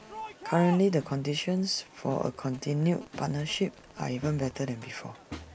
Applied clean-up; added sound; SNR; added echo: none; Crowd; 15 dB; none.